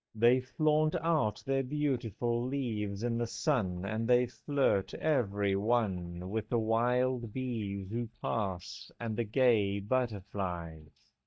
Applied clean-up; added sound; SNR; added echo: neural mask model DeepFilterNet 3.